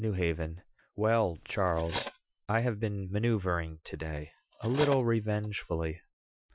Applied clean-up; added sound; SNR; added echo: classical method Wiener filter.